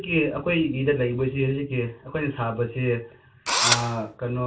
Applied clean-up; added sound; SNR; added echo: none; Engine / Drill; -2 dB; reverberation time 0.2 s.